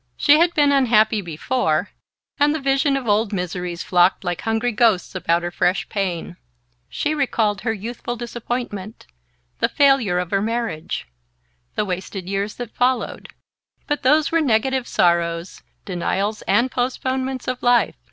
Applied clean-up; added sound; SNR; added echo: none; none; none; none.